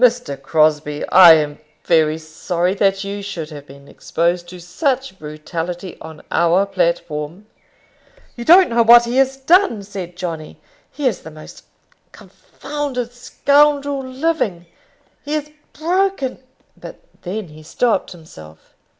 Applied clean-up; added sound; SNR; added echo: none; none; none; none.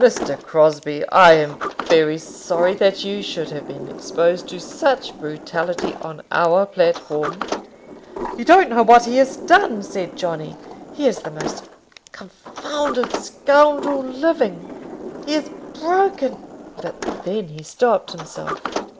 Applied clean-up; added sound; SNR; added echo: none; Sliding door; 12 dB; none.